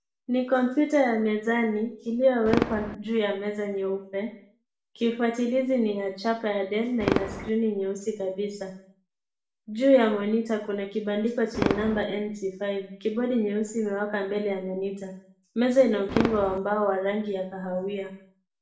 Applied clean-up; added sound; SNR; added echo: none; Fireworks; 11 dB; reverberation time 0.5 s.